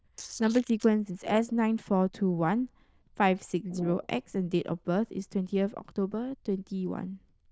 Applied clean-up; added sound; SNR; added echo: neural diffusion model UNIVERSE++.